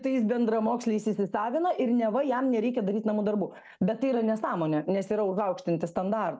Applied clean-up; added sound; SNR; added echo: none; none; none; none.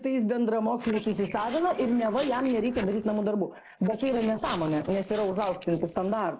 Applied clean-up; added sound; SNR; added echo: neural mask model Resemble Enhance denoiser.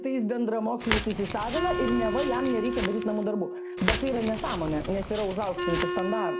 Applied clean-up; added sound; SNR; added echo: none; Wind instrument, woodwind instrument + Crackle; 3 dB; none.